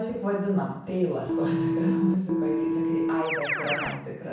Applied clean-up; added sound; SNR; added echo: none; Keyboard (musical); 0 dB; reverberation time 0.7 s.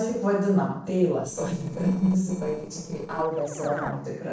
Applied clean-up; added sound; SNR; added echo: neural separator model SepFormer DNS4.